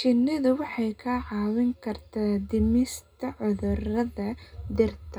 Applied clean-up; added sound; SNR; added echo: none; none; none; reverberation time 0.2 s.